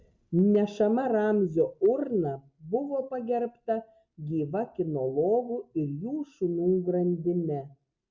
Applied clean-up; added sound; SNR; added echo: none; none; none; none.